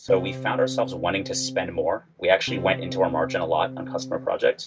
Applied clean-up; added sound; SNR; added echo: none; Electric guitar / Strum; 9 dB; none.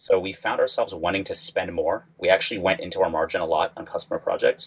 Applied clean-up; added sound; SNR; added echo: none; none; none; none.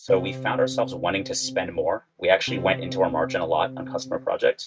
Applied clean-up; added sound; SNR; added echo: neural mask model RNNoise.